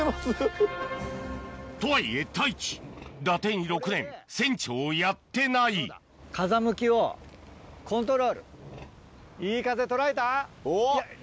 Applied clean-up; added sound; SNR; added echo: none; none; none; none.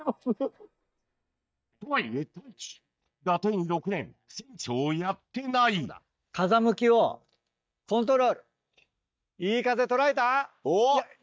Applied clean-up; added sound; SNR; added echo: neural mask model DeepFilterNet 3.